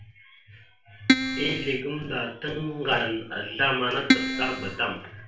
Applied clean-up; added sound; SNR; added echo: none; Keyboard (musical); -5 dB; reverberation time 0.4 s.